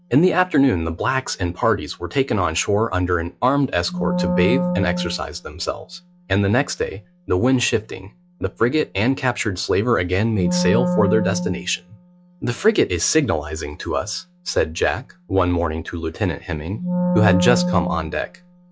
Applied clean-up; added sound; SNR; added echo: classical method log-MMSE.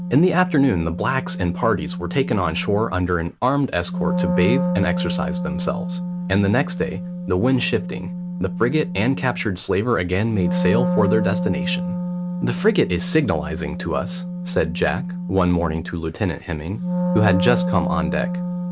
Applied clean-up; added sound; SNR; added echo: none; Wind instrument, woodwind instrument; 3 dB; none.